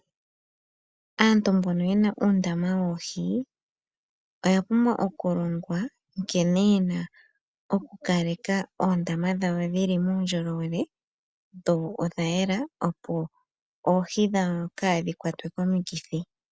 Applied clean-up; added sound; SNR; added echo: none; none; none; none.